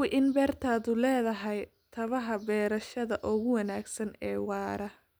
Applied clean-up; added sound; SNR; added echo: none; none; none; none.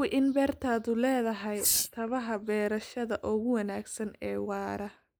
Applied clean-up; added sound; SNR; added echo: neural mask model Resemble Enhance denoiser.